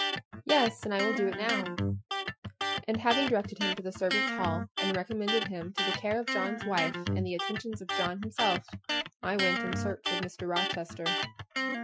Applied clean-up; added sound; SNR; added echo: classical method Wiener filter.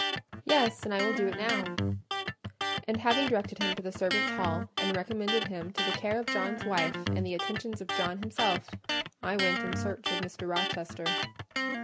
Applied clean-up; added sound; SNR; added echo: none; Electric guitar; 0 dB; none.